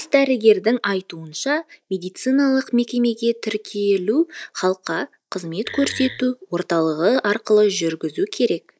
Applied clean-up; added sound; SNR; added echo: neural mask model DeepFilterNet 3.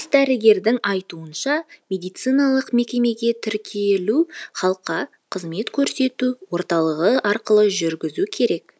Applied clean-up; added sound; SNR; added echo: none; none; none; none.